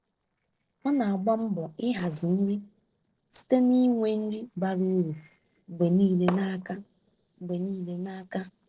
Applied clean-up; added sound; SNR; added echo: neural separator model SepFormer DNS4.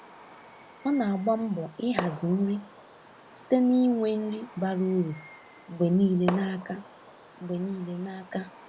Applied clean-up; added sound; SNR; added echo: none; Fireworks; 15 dB; none.